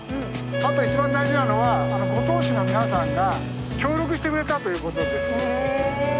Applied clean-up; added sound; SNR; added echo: none; Wind instrument, woodwind instrument + Bowed string instrument; 1 dB; none.